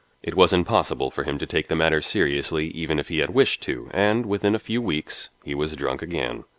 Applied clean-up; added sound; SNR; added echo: none; none; none; none.